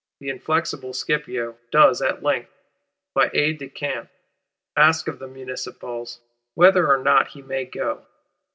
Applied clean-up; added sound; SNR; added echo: none; none; none; none.